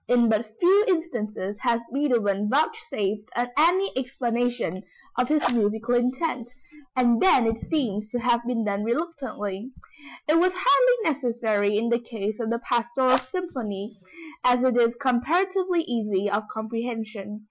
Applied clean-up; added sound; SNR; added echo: classical method Wiener filter.